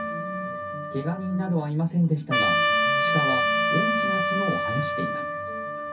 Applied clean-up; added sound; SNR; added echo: none; Trumpet; -3 dB; reverberation time 0.3 s.